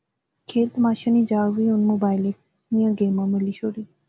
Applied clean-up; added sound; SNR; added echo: none; none; none; none.